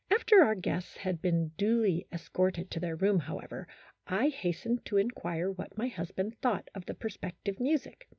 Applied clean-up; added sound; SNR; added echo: none; none; none; none.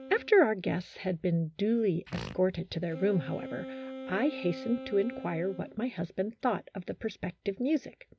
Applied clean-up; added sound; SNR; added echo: none; Wind instrument, woodwind instrument + Fart; 14 dB; none.